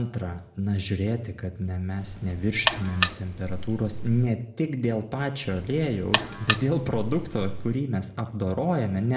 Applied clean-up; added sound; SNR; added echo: none; Alarm; 4 dB; reverberation time 0.7 s.